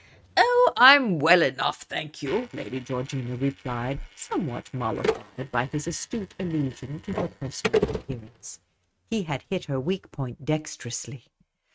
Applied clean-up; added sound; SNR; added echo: neural mask model RNNoise.